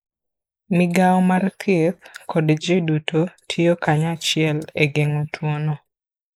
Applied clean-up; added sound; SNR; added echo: neural mask model Resemble Enhance denoiser.